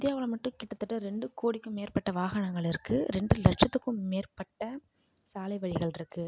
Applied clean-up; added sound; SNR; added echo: none; none; none; none.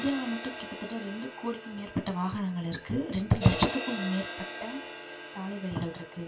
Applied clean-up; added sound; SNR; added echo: none; Crash cymbal; 9 dB; reverberation time 0.2 s.